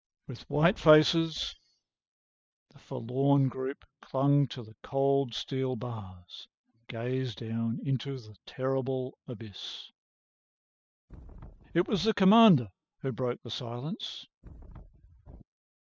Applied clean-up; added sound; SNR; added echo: classical method spectral subtraction.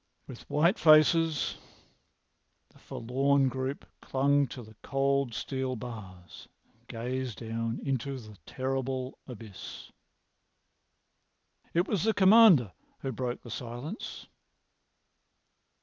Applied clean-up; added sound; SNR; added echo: none; none; none; none.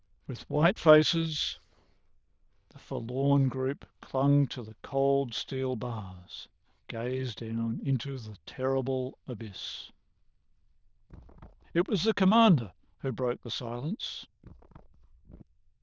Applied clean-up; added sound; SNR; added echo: neural diffusion model UNIVERSE++.